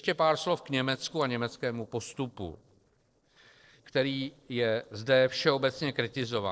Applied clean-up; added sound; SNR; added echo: neural separator model SepFormer DNS4.